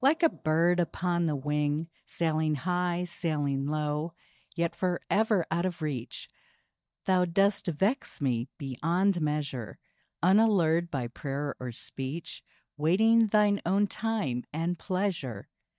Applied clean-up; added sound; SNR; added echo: neural mask model DeepFilterNet 3.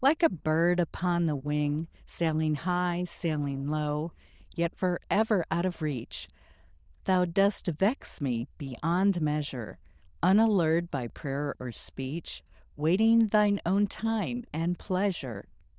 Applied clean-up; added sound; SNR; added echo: neural diffusion model UNIVERSE++.